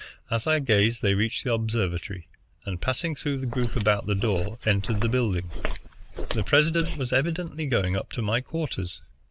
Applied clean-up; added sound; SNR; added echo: neural mask model Resemble Enhance denoiser.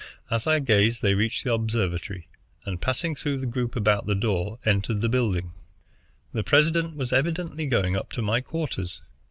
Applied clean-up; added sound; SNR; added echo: none; none; none; none.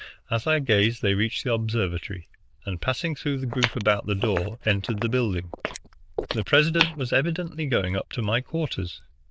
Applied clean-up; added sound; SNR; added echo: neural diffusion model UNIVERSE++.